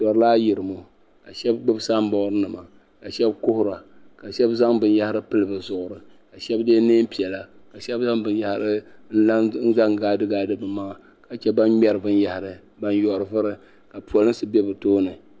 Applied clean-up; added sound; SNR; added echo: none; none; none; none.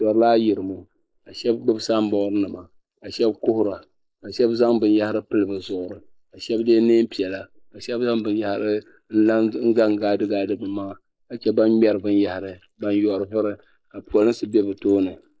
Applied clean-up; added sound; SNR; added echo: neural mask model Resemble Enhance denoiser.